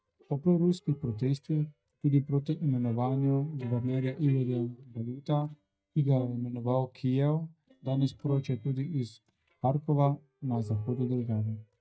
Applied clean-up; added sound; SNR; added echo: neural mask model DeepFilterNet 3.